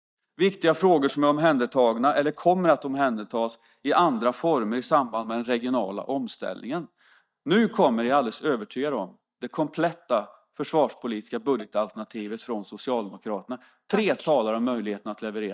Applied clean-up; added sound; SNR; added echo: neural mask model DeepFilterNet 3.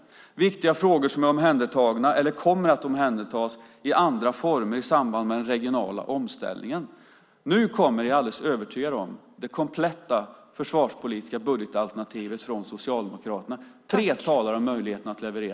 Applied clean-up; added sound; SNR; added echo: none; none; none; none.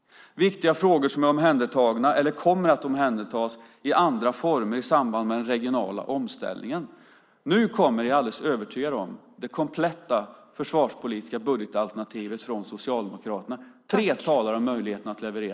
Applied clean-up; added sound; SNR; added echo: neural mask model Resemble Enhance denoiser.